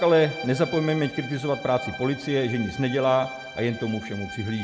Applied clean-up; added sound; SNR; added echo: none; Bowed string instrument; 14 dB; none.